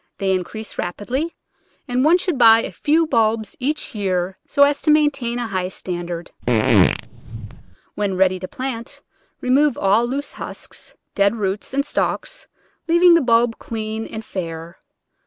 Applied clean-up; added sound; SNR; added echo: none; Fart; -1 dB; none.